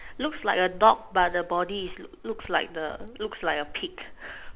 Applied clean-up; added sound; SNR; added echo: none; Cricket; 15 dB; none.